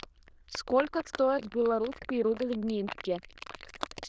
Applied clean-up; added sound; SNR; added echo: neural diffusion model UNIVERSE++.